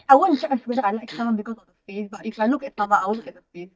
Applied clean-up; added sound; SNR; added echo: neural mask model DeepFilterNet 3.